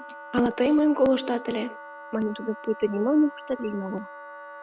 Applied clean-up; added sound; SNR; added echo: none; Wind instrument, woodwind instrument; 16 dB; none.